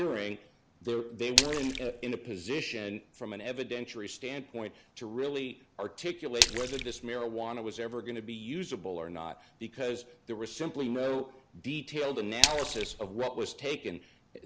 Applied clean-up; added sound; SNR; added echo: none; Splash, splatter; -5 dB; none.